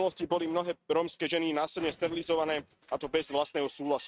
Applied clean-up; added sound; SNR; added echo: neural mask model RNNoise.